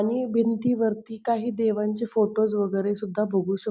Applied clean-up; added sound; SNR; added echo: none; none; none; none.